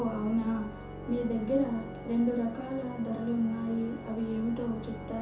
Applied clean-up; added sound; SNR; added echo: none; Organ; 10 dB; reverberation time 0.9 s.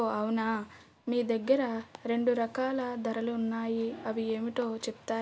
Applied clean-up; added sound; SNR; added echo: none; none; none; none.